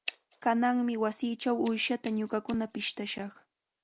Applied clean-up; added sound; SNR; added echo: none; Scissors; 20 dB; none.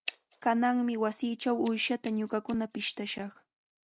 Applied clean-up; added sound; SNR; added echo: neural mask model RNNoise.